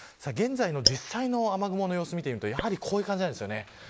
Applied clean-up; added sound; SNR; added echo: neural mask model Resemble Enhance denoiser.